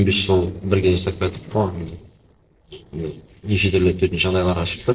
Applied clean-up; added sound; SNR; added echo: neural separator model SepFormer DNS4.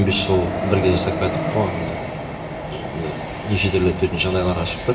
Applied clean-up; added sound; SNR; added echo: none; Train; 6 dB; reverberation time 1.0 s.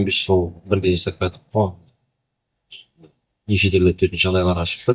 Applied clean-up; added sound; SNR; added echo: neural mask model DeepFilterNet 3.